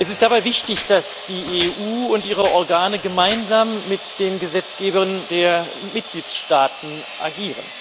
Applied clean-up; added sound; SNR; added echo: none; Walk, footsteps + Sawing; 12 dB; none.